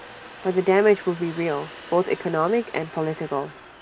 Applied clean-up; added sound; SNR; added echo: none; Domestic sounds, home sounds; 17 dB; none.